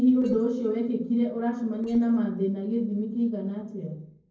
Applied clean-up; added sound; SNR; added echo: neural separator model SepFormer DNS4.